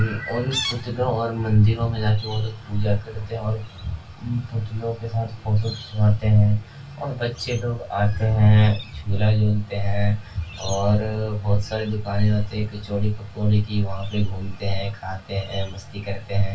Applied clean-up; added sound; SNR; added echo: none; Chirp, tweet; 20 dB; reverberation time 0.2 s.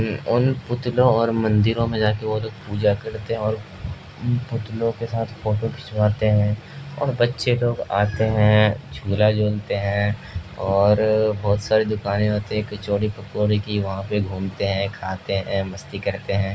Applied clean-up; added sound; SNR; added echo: none; none; none; none.